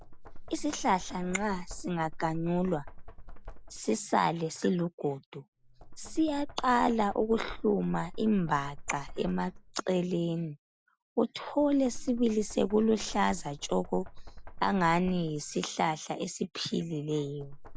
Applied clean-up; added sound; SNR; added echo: none; Knock; 12 dB; none.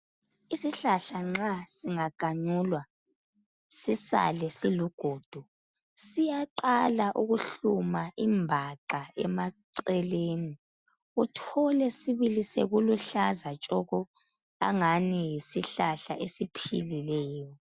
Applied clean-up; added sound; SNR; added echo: none; none; none; none.